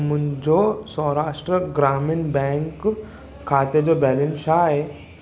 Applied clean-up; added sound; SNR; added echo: none; none; none; none.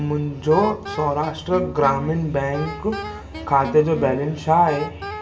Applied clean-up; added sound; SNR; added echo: none; Wind instrument, woodwind instrument; 13 dB; reverberation time 0.2 s.